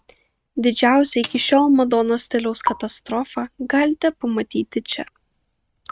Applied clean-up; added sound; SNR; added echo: neural mask model RNNoise.